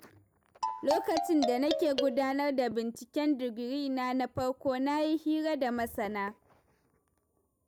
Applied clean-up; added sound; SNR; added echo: none; Marimba, xylophone; 3 dB; none.